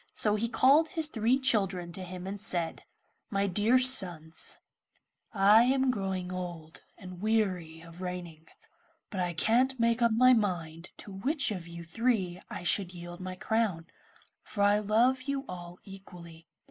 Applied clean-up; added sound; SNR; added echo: neural mask model Resemble Enhance denoiser.